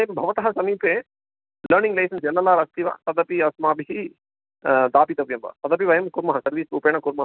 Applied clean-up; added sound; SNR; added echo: none; none; none; none.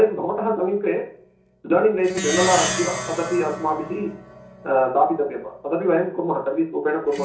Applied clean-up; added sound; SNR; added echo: none; Plucked string instrument; 10 dB; reverberation time 0.6 s.